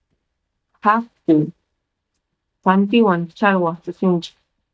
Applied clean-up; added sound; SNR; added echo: neural mask model DeepFilterNet 3.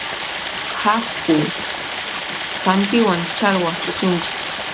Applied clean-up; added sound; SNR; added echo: none; Stream; 3 dB; none.